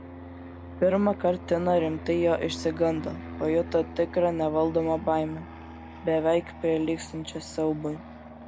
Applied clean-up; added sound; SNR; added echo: none; Fixed-wing aircraft, airplane; 13 dB; none.